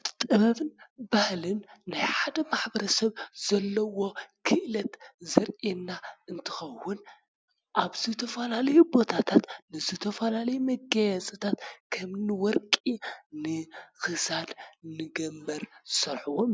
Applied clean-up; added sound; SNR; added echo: none; none; none; none.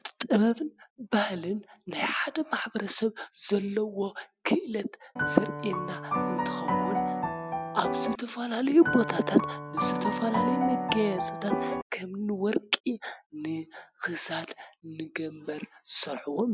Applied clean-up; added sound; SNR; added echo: none; Piano; 1 dB; none.